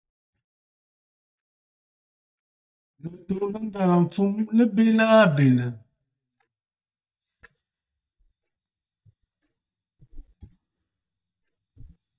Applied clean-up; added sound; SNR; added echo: neural mask model DeepFilterNet 3.